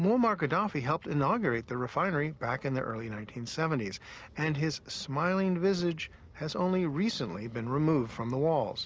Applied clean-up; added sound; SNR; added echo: none; none; none; none.